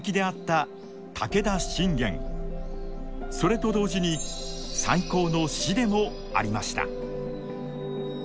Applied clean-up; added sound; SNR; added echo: none; none; none; none.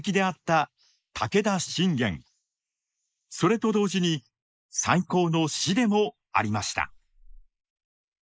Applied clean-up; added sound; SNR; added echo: neural mask model Resemble Enhance denoiser.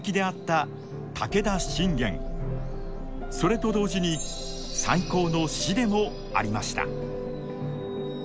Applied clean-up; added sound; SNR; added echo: none; Piano; 14 dB; none.